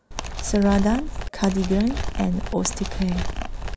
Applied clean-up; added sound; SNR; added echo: none; Animal; 4 dB; none.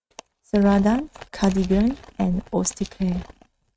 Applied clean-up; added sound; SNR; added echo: neural mask model RNNoise.